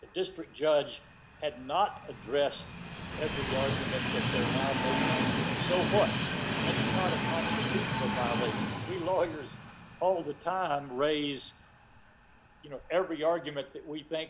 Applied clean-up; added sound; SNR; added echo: none; Train; 1 dB; none.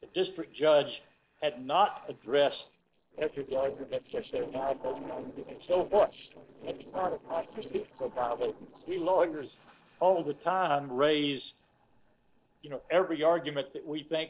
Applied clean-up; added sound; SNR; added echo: neural separator model SepFormer DNS4.